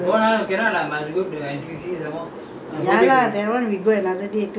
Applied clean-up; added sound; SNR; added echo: none; none; none; none.